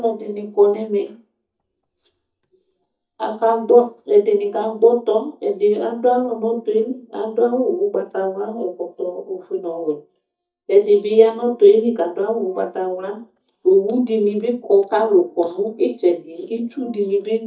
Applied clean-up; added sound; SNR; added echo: neural mask model DeepFilterNet 3.